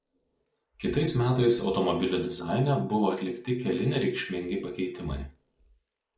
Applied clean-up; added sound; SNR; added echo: neural mask model Resemble Enhance denoiser.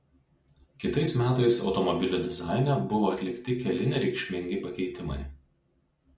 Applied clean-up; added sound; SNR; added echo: none; none; none; none.